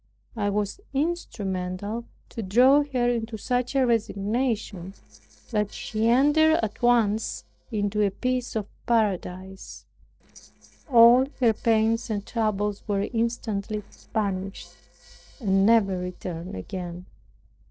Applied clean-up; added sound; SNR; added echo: neural separator model SepFormer DNS4.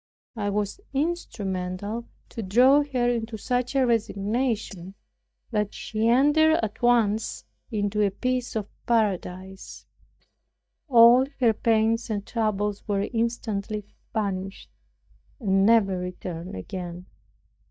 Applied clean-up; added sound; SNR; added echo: neural mask model DeepFilterNet 3.